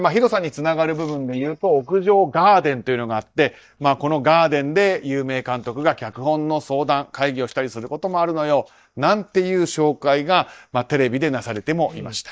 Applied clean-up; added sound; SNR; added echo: neural mask model DeepFilterNet 3.